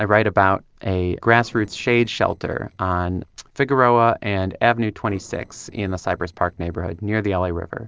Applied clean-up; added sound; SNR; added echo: neural separator model SepFormer DNS4.